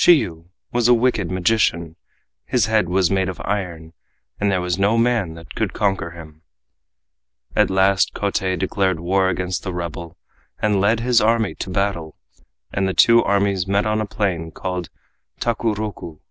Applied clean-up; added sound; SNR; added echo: none; none; none; none.